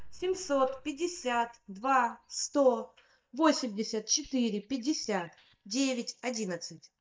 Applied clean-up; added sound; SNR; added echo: neural mask model DeepFilterNet 3.